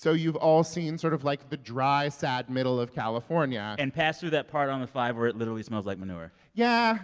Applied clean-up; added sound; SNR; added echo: none; none; none; none.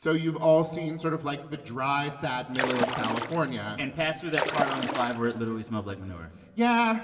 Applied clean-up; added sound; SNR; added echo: none; Splash, splatter; 4 dB; reverberation time 1.8 s.